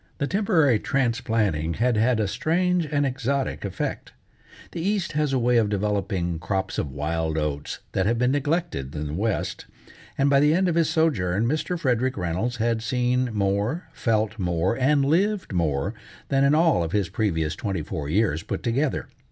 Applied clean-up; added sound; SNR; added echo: none; none; none; none.